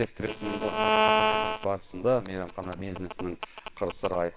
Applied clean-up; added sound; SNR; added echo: neural separator model SepFormer WHAMR!.